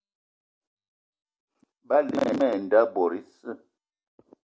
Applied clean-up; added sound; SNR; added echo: none; none; none; none.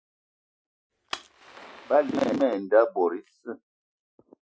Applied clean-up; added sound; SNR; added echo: classical method Wiener filter.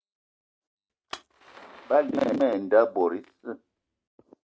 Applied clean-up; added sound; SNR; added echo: neural mask model RNNoise.